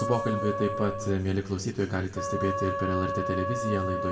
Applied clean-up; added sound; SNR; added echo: none; Wind instrument, woodwind instrument; 3 dB; reverberation time 1.9 s.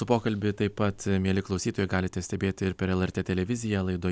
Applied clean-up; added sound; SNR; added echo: none; none; none; none.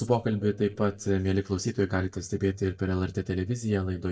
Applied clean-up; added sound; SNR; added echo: neural mask model DeepFilterNet 3.